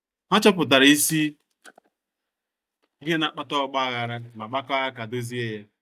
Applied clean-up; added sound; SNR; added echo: neural mask model DeepFilterNet 3.